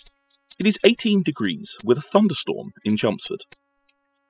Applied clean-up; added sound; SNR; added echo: classical method spectral subtraction.